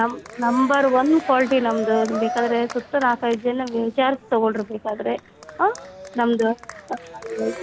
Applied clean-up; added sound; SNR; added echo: none; Cheering; 13 dB; none.